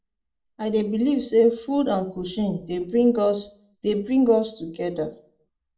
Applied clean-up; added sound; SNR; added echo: none; none; none; reverberation time 0.3 s.